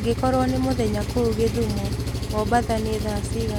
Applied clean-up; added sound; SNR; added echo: none; Engine; 2 dB; none.